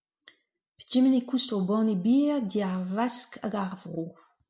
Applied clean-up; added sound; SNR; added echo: none; none; none; none.